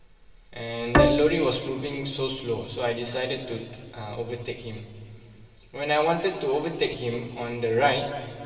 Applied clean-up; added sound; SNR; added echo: none; Bowed string instrument; -3 dB; reverberation time 2.4 s.